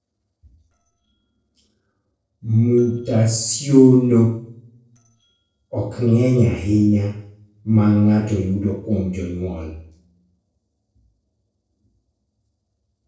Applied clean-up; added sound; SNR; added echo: neural separator model SepFormer DNS4.